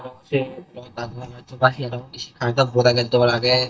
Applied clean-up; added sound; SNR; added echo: neural mask model DeepFilterNet 3.